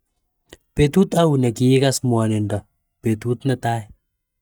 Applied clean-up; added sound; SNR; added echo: neural mask model DeepFilterNet 3.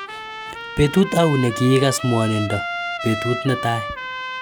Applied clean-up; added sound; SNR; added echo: none; Trumpet; 8 dB; none.